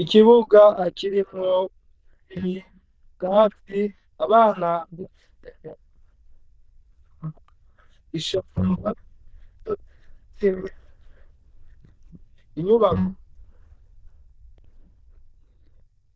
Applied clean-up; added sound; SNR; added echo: neural diffusion model UNIVERSE++.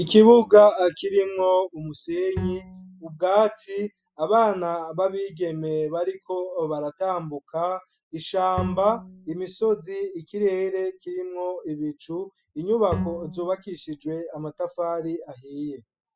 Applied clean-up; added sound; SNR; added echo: classical method spectral subtraction.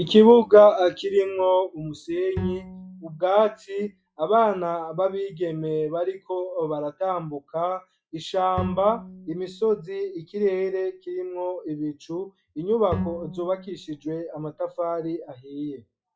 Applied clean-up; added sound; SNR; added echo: classical method log-MMSE.